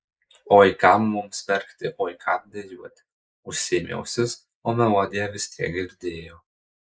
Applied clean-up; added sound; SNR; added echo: neural mask model Resemble Enhance denoiser.